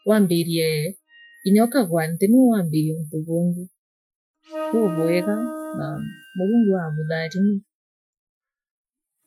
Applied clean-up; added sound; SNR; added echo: classical method Wiener filter.